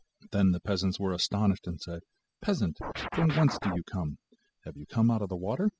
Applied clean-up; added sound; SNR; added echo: classical method spectral subtraction.